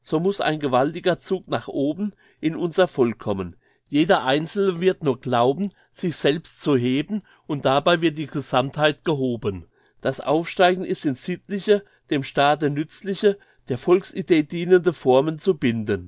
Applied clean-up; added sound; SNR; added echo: none; none; none; none.